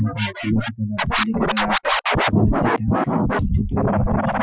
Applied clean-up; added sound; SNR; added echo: classical method Wiener filter.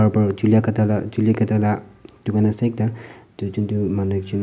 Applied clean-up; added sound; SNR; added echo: none; none; none; none.